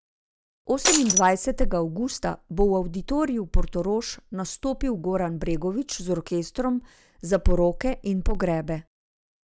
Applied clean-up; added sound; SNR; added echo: none; Shatter; -3 dB; none.